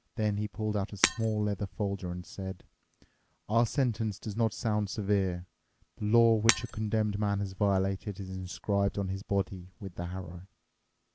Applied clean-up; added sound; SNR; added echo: none; Shatter; 6 dB; none.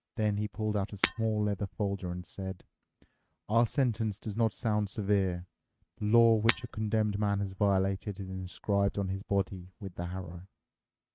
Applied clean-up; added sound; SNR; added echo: neural mask model RNNoise.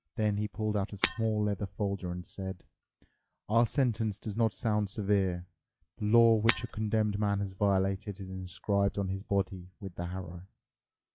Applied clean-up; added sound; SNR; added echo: classical method log-MMSE.